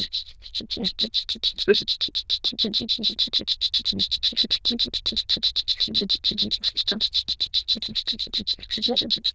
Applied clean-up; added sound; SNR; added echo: neural diffusion model UNIVERSE++.